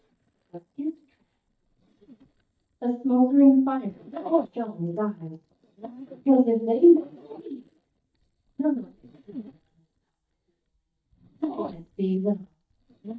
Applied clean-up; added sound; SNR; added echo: neural mask model DeepFilterNet 3.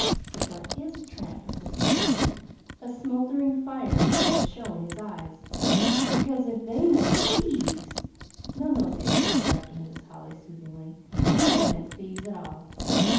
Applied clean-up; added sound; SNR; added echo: none; Zipper (clothing); -4 dB; reverberation time 0.9 s.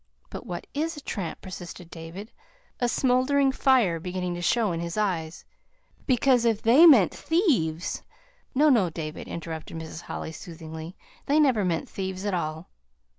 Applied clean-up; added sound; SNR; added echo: none; none; none; none.